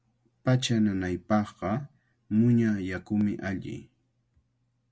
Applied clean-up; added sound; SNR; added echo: none; none; none; none.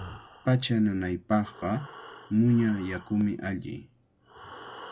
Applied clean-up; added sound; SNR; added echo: none; Breathing; 19 dB; none.